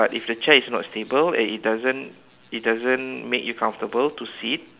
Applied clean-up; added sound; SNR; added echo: none; none; none; none.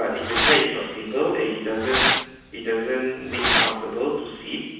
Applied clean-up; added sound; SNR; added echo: none; Fireworks; 0 dB; reverberation time 1.1 s.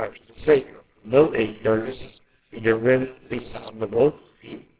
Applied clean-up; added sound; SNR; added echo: neural separator model SepFormer WHAMR!.